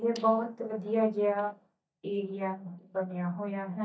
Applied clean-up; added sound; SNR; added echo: neural mask model DeepFilterNet 3.